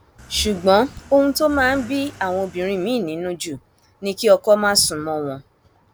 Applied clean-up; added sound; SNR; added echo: none; Accelerating, revving, vroom / Car; 18 dB; none.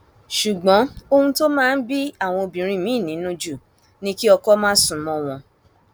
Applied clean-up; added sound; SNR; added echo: none; none; none; none.